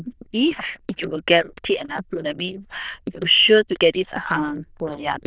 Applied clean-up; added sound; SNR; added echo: neural diffusion model UNIVERSE++.